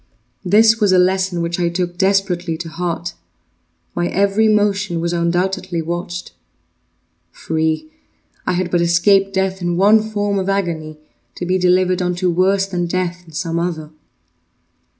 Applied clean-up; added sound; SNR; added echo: none; none; none; none.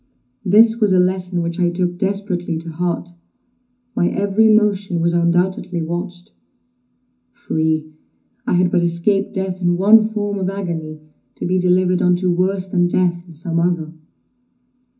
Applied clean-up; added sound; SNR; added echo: none; none; none; reverberation time 0.3 s.